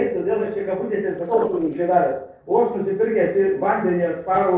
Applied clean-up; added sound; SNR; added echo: neural separator model SepFormer DNS4.